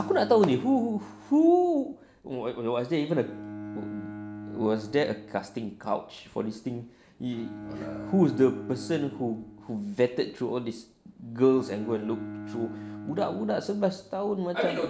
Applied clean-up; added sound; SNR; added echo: none; Bowed string instrument; 14 dB; none.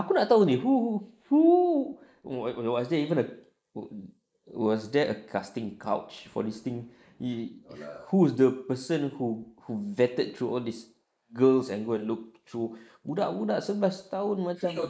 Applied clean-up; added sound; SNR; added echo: neural mask model Resemble Enhance denoiser.